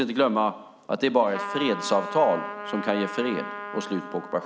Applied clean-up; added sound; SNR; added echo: none; Trumpet; 10 dB; none.